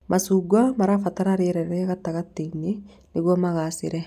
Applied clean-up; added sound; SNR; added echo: none; none; none; none.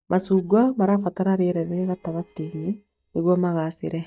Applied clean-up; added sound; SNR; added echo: neural mask model DeepFilterNet 3.